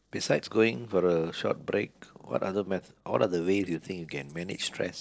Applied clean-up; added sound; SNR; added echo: neural separator model SepFormer DNS4.